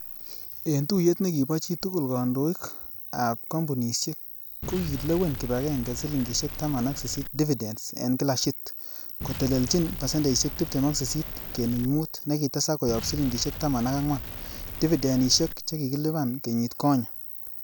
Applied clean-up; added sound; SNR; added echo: none; Explosion; 11 dB; none.